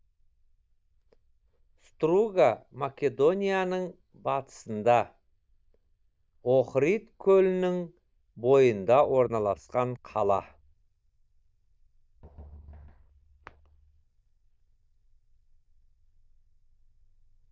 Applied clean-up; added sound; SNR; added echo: neural diffusion model UNIVERSE++.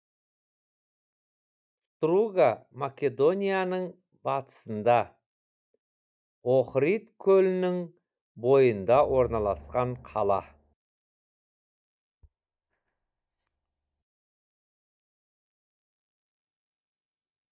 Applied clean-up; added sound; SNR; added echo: neural mask model DeepFilterNet 3.